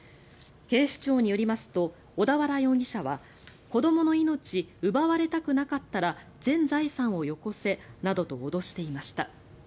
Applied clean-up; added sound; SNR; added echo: none; none; none; none.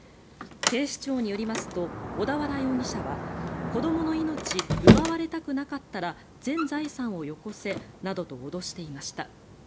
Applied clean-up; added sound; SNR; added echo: none; Sliding door; -2 dB; none.